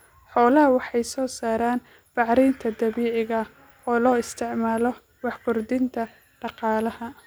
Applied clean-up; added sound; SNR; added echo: none; none; none; none.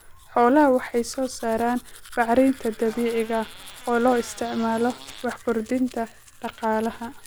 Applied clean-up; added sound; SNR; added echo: none; Domestic sounds, home sounds + Fart; 19 dB; none.